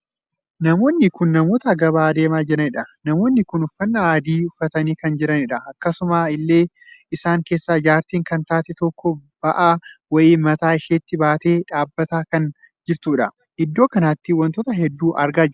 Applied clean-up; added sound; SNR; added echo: none; none; none; none.